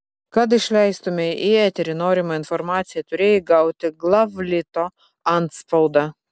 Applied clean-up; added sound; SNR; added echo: none; none; none; none.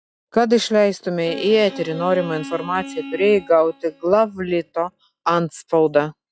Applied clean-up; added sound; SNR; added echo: classical method log-MMSE.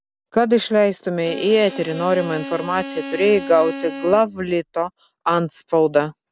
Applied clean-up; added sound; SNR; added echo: none; Bowed string instrument; 12 dB; none.